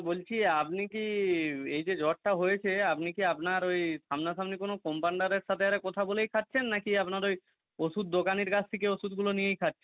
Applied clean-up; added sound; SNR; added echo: none; none; none; none.